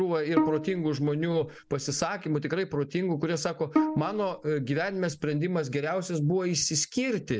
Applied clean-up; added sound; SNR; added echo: none; Bowed string instrument; 4 dB; none.